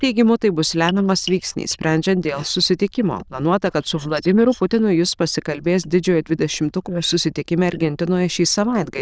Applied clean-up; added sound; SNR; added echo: neural diffusion model UNIVERSE++.